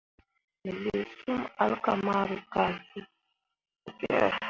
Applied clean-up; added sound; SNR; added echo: none; none; none; none.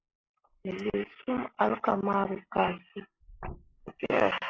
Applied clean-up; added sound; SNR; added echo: neural mask model Resemble Enhance denoiser.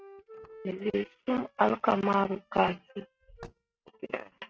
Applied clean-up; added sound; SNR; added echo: neural mask model RNNoise.